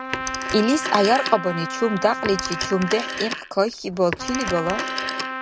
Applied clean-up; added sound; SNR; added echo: none; Telephone + Trumpet; 5 dB; none.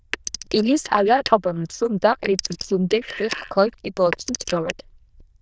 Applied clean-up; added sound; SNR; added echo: neural diffusion model UNIVERSE++.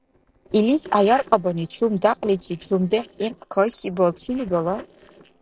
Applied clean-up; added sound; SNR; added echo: neural separator model SepFormer DNS4.